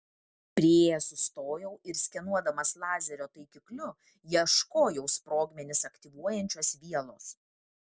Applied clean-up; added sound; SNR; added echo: none; none; none; none.